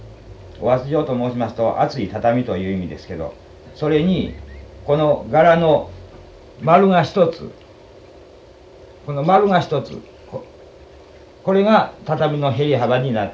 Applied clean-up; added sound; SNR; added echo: none; none; none; none.